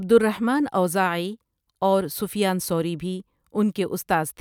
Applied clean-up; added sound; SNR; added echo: none; none; none; none.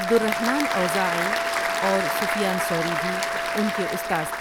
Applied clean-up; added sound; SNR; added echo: none; Applause / Crowd + Wind instrument, woodwind instrument; -1 dB; none.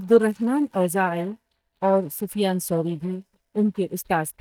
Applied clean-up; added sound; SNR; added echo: neural mask model DeepFilterNet 3.